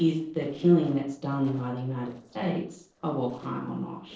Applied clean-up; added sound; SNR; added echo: neural separator model SepFormer DNS4.